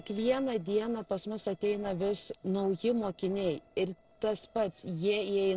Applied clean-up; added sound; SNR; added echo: neural separator model SepFormer DNS4.